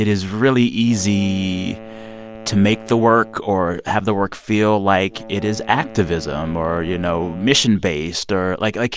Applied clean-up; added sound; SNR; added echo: none; Wind instrument, woodwind instrument; 19 dB; none.